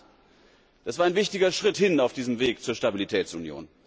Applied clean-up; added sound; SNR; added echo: none; none; none; none.